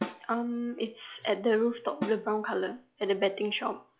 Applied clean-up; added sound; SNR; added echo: classical method log-MMSE.